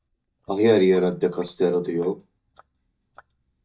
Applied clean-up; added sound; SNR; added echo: neural mask model DeepFilterNet 3.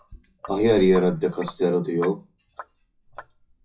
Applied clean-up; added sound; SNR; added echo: classical method WPE with log-MMSE.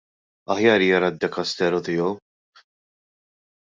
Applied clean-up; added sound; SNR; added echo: none; none; none; none.